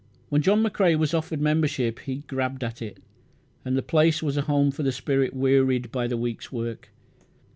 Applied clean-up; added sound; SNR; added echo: none; none; none; none.